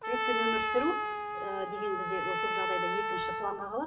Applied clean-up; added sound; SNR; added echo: none; Trumpet; -3 dB; reverberation time 0.8 s.